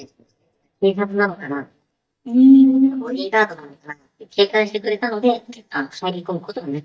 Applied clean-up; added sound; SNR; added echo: neural mask model DeepFilterNet 3.